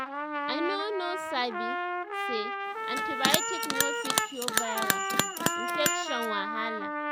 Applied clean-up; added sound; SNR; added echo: none; Bell + Trumpet; -5 dB; none.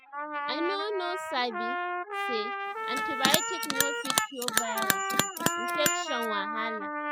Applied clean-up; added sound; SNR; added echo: classical method spectral subtraction.